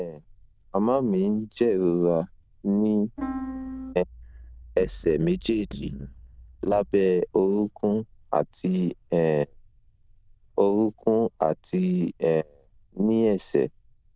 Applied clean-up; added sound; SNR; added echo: neural diffusion model UNIVERSE++.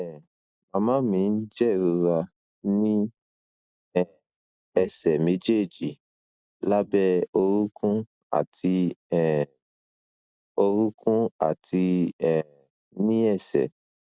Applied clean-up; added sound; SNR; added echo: neural mask model Resemble Enhance denoiser.